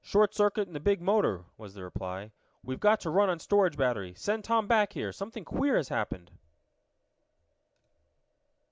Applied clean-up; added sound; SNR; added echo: none; none; none; none.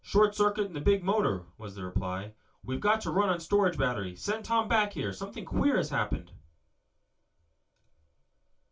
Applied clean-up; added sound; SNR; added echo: none; none; none; reverberation time 0.2 s.